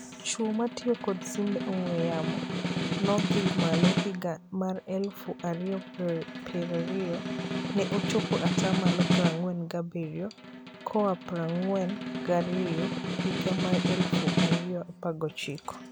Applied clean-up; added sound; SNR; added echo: none; Snare drum; 0 dB; none.